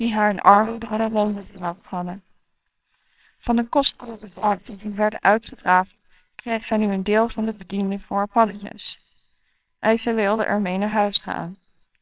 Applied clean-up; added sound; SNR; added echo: neural separator model SepFormer WHAMR!.